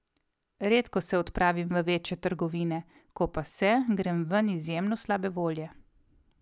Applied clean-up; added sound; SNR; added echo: none; none; none; none.